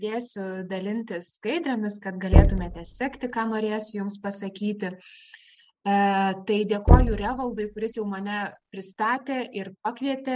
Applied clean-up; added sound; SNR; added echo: none; Knock; -5 dB; none.